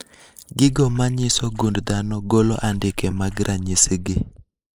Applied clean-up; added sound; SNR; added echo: neural mask model Resemble Enhance denoiser.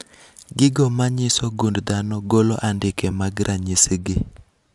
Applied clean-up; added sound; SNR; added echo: none; none; none; none.